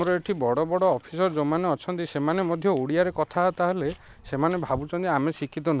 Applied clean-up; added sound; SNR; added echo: none; none; none; none.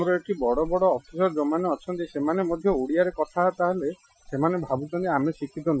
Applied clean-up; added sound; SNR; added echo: classical method Wiener filter.